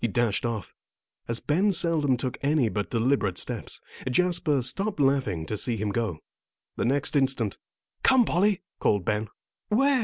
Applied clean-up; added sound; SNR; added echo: none; none; none; none.